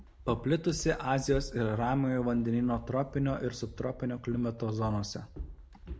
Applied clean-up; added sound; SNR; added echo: none; Walk, footsteps; 13 dB; none.